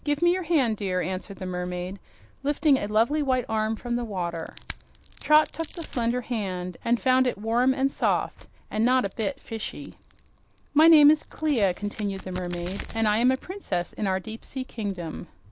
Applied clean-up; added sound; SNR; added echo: none; Crack; 19 dB; none.